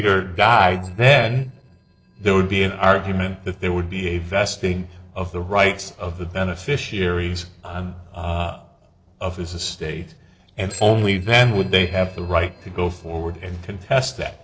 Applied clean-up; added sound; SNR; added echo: neural separator model SepFormer DNS4.